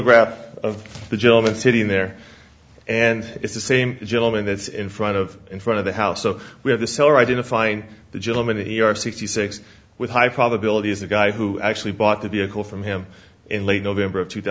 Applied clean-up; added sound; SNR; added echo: none; none; none; none.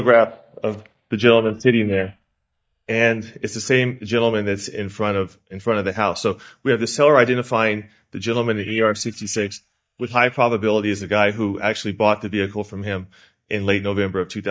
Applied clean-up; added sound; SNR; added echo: neural mask model DeepFilterNet 3.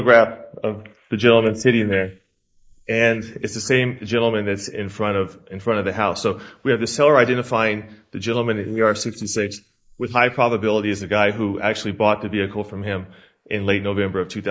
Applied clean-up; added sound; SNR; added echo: neural mask model Resemble Enhance denoiser.